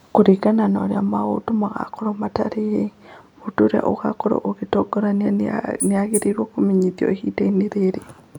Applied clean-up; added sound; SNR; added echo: none; Wild animals; 9 dB; none.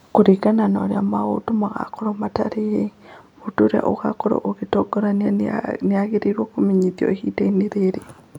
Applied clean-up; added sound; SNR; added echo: none; none; none; none.